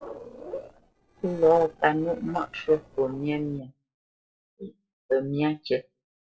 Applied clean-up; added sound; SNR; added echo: neural separator model SepFormer DNS4.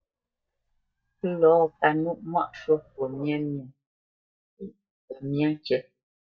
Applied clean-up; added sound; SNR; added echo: neural mask model DeepFilterNet 3.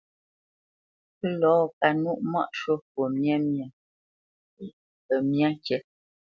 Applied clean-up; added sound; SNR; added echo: none; none; none; none.